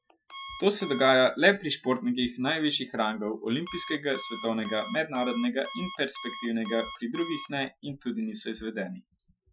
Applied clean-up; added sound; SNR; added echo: classical method Wiener filter.